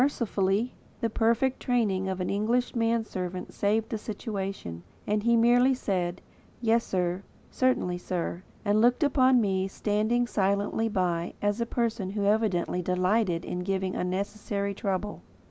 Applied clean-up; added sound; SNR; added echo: none; none; none; none.